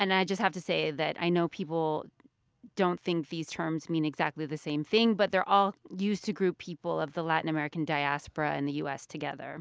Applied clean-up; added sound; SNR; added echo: none; none; none; none.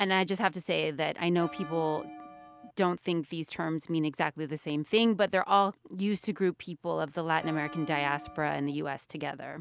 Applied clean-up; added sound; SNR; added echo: none; Bell; 14 dB; none.